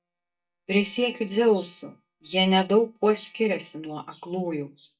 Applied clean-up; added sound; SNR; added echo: neural mask model DeepFilterNet 3.